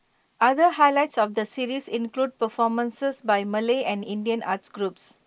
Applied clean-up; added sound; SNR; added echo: neural mask model Resemble Enhance denoiser.